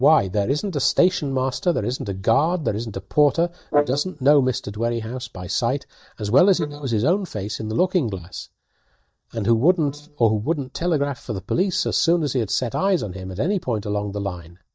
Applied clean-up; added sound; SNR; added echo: neural mask model DeepFilterNet 3.